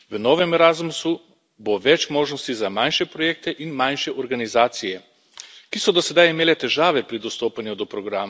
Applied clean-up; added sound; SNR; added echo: none; none; none; none.